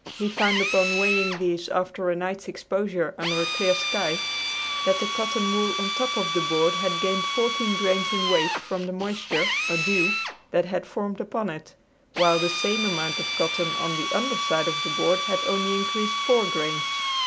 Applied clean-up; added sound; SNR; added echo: none; Drill; 1 dB; none.